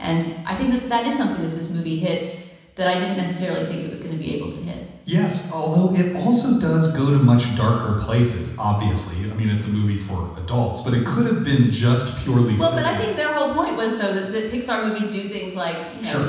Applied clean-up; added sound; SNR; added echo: none; none; none; reverberation time 1.1 s.